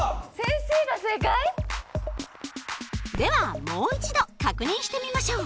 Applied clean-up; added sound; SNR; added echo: none; Crackle; 18 dB; none.